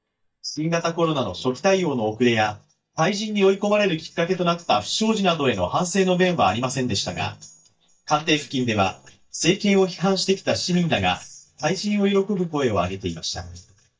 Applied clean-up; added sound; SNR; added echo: neural mask model DeepFilterNet 3.